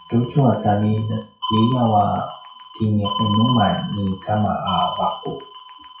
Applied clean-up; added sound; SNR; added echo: classical method WPE with log-MMSE.